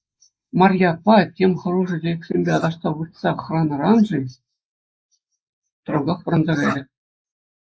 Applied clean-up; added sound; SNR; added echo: neural mask model Resemble Enhance denoiser.